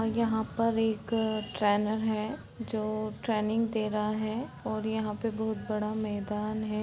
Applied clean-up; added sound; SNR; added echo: none; none; none; none.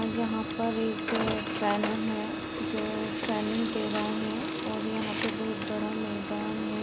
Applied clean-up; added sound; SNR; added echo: none; Printer; 1 dB; none.